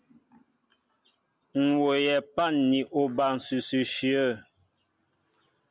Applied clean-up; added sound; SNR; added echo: none; none; none; none.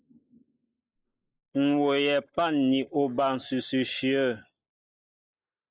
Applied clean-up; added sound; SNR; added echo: neural mask model Resemble Enhance denoiser.